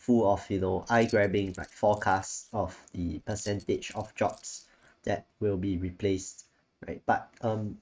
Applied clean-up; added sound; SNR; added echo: neural mask model RNNoise.